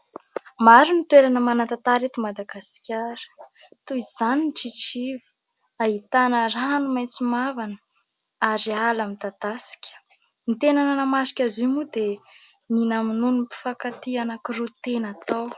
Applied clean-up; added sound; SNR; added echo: none; none; none; none.